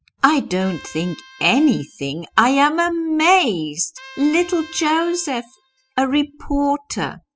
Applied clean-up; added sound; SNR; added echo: classical method spectral subtraction.